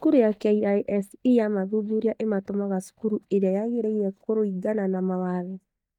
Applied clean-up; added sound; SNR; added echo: neural mask model DeepFilterNet 3.